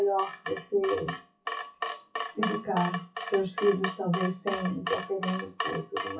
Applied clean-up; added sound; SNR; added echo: classical method WPE with log-MMSE.